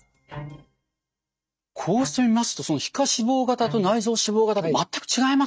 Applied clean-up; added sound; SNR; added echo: neural mask model RNNoise.